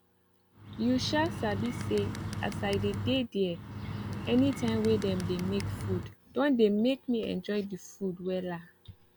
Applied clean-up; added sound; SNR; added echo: none; Bird; 5 dB; none.